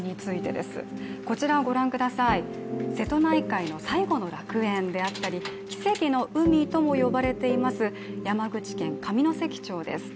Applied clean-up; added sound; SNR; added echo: none; Keys jangling; 19 dB; none.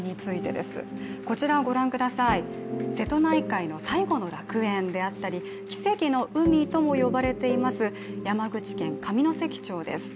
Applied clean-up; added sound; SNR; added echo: none; none; none; none.